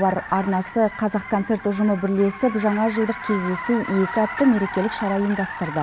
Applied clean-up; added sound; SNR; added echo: none; Car; 11 dB; none.